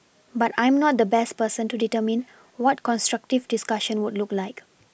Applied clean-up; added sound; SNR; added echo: none; none; none; none.